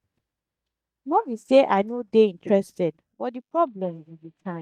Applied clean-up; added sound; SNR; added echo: neural mask model DeepFilterNet 3.